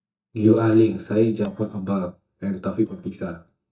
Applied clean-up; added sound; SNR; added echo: neural mask model DeepFilterNet 3.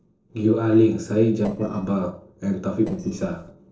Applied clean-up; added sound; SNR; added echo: neural separator model SepFormer DNS4.